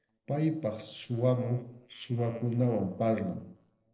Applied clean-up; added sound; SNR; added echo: neural separator model SepFormer DNS4.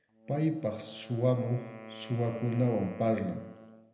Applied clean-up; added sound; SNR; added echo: none; Wind instrument, woodwind instrument; 16 dB; reverberation time 0.7 s.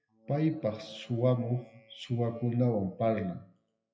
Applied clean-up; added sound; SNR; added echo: classical method WPE with log-MMSE.